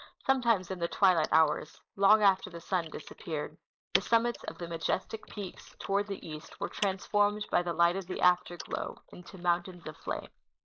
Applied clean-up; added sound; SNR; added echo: neural mask model Resemble Enhance denoiser.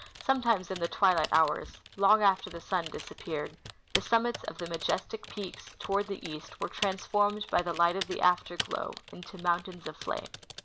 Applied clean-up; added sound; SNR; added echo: none; Typing; 13 dB; none.